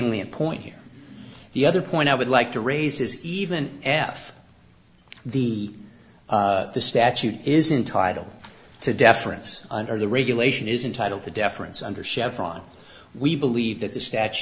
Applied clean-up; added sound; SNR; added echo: none; none; none; none.